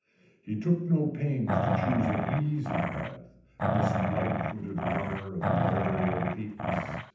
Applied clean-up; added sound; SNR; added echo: none; Growling; -2 dB; reverberation time 0.8 s.